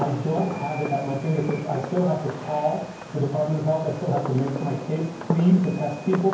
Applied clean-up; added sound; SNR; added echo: none; Fireworks; 11 dB; reverberation time 0.9 s.